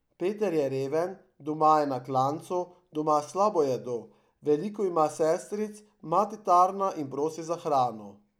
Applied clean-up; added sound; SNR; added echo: none; none; none; none.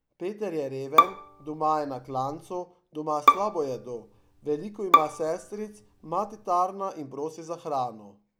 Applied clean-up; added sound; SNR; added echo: none; Bowed string instrument; -4 dB; none.